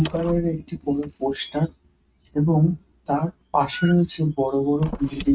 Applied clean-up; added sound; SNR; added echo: neural mask model RNNoise.